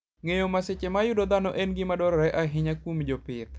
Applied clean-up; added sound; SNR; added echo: none; none; none; none.